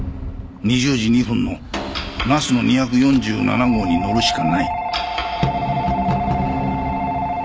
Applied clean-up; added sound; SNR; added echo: none; Rattle; 15 dB; none.